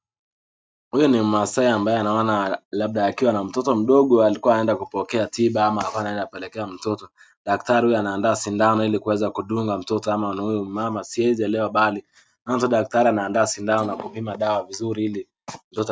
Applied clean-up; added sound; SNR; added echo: neural mask model RNNoise.